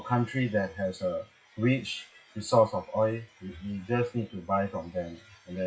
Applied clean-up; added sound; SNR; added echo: classical method WPE with log-MMSE.